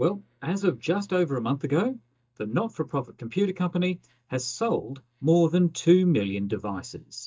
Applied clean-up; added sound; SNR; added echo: neural mask model DeepFilterNet 3.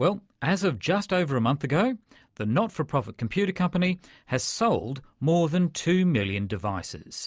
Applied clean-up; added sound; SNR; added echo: none; none; none; none.